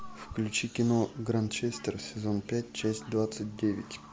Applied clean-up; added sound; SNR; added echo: none; none; none; none.